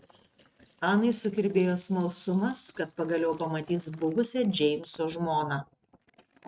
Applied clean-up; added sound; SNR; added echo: neural mask model RNNoise.